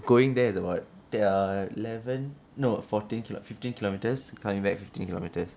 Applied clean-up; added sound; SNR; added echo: none; none; none; none.